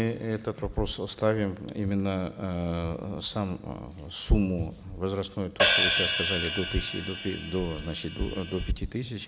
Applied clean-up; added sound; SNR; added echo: none; Hi-hat; -1 dB; none.